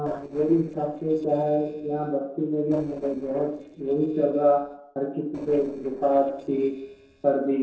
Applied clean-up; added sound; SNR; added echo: neural separator model SepFormer DNS4.